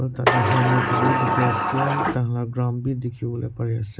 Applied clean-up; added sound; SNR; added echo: none; Sliding door; -2 dB; none.